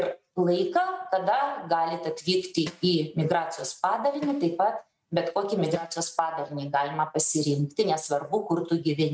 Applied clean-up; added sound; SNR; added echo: neural mask model RNNoise.